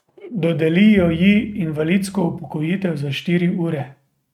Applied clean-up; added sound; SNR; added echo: neural mask model RNNoise.